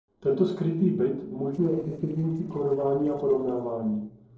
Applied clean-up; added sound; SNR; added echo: neural separator model SepFormer DNS4.